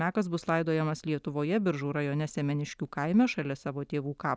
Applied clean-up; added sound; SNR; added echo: none; none; none; none.